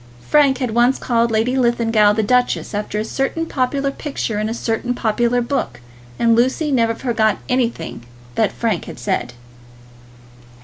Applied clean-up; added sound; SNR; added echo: none; none; none; none.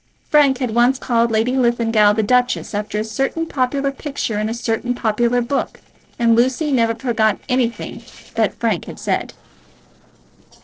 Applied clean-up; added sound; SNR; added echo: neural separator model SepFormer DNS4.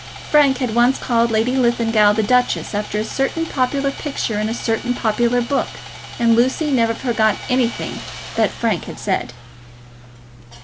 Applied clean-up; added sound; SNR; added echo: none; Sawing; 15 dB; none.